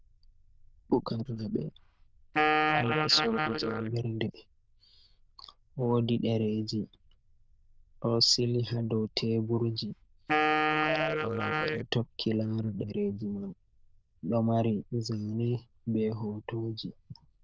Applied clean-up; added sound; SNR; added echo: neural diffusion model UNIVERSE++.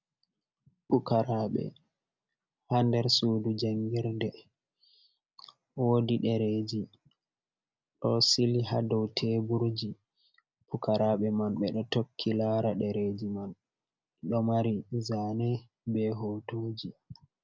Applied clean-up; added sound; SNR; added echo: none; none; none; none.